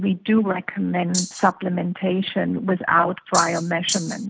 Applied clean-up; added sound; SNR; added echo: none; Rattle (instrument); 6 dB; none.